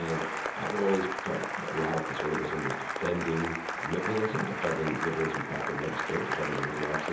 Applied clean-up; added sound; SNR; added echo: none; Applause; 1 dB; reverberation time 0.7 s.